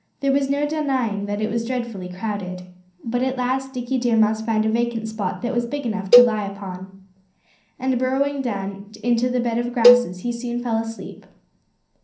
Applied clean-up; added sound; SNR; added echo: none; Cowbell; -2 dB; reverberation time 0.6 s.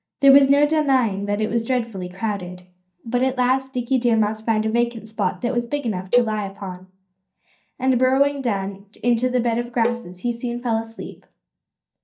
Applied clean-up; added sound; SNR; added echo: neural mask model DeepFilterNet 3.